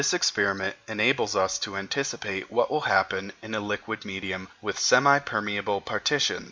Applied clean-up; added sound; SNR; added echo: none; none; none; none.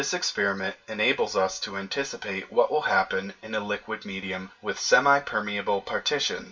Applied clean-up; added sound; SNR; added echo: none; none; none; reverberation time 0.1 s.